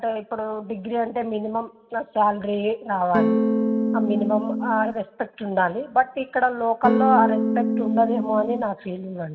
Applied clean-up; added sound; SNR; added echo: none; Electric guitar / Strum; -2 dB; reverberation time 0.4 s.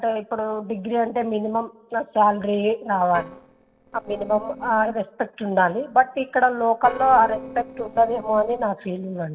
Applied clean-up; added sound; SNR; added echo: neural separator model SepFormer DNS4.